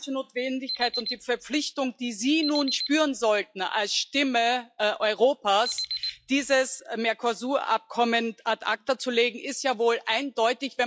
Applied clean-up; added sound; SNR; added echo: classical method log-MMSE.